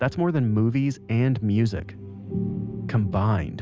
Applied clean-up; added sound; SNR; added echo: none; none; none; none.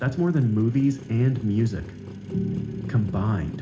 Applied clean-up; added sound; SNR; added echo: none; Motorcycle; 19 dB; reverberation time 0.4 s.